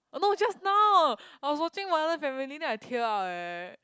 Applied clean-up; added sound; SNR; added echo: none; none; none; none.